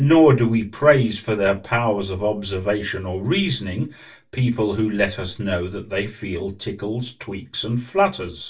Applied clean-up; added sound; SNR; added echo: none; none; none; reverberation time 0.2 s.